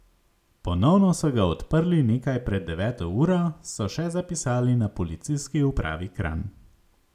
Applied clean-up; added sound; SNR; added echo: none; none; none; none.